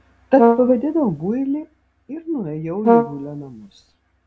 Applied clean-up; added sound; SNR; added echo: none; Brass instrument; -2 dB; none.